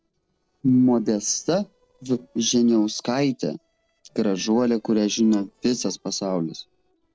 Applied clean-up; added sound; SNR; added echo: neural separator model SepFormer DNS4.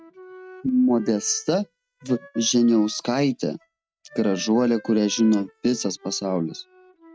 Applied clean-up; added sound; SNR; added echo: neural mask model RNNoise.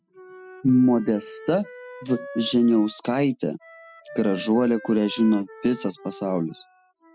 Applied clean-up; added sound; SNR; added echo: classical method spectral subtraction.